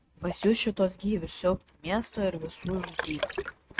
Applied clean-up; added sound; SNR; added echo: neural mask model RNNoise.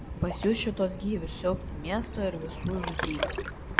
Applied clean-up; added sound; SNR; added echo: none; Ocean; 3 dB; none.